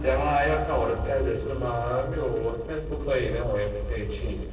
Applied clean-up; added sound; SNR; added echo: neural separator model SepFormer DNS4.